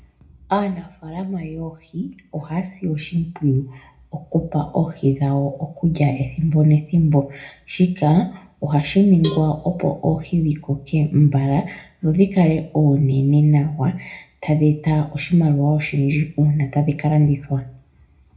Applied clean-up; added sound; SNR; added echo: none; Cowbell; 18 dB; reverberation time 0.3 s.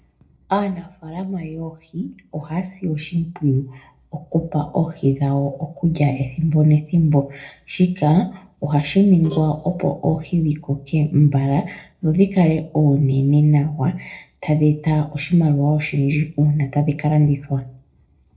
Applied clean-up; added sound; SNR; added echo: neural separator model SepFormer DNS4.